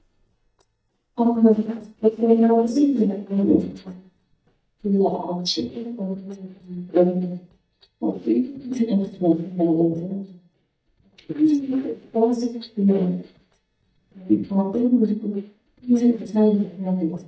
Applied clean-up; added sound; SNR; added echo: neural mask model DeepFilterNet 3.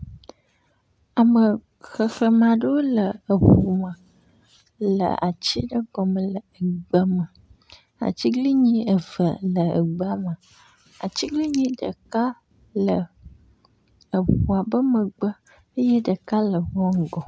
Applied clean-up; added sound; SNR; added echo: none; none; none; none.